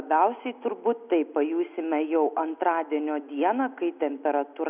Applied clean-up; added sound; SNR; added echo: none; none; none; none.